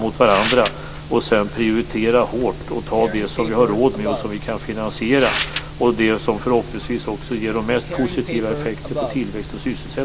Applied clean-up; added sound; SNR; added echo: none; Tearing; 11 dB; none.